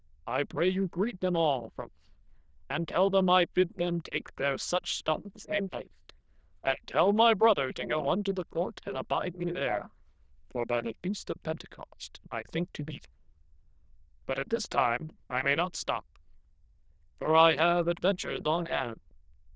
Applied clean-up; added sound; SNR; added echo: neural diffusion model UNIVERSE++.